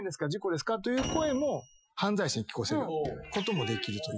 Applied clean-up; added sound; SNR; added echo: classical method Wiener filter.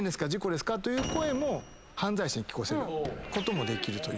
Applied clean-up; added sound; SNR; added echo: none; Sliding door; 19 dB; none.